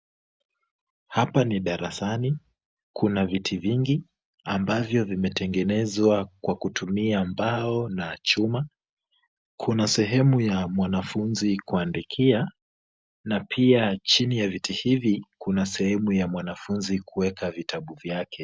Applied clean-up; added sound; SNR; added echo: none; none; none; none.